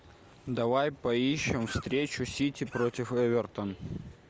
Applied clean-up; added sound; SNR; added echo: none; Cough; 15 dB; none.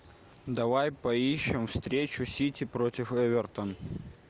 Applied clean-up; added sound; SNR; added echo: none; none; none; none.